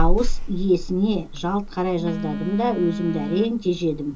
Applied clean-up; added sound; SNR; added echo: none; Telephone; 1 dB; reverberation time 0.2 s.